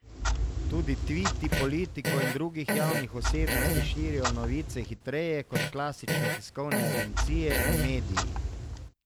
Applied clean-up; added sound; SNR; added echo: none; Fart + Clock; -4 dB; none.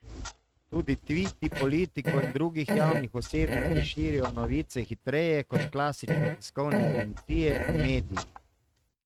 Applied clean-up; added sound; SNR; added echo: neural mask model RNNoise.